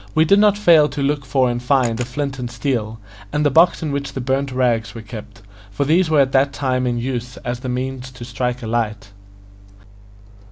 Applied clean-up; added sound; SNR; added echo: none; Camera; 20 dB; none.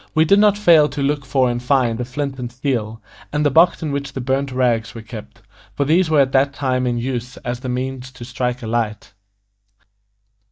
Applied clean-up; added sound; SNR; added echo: neural mask model DeepFilterNet 3.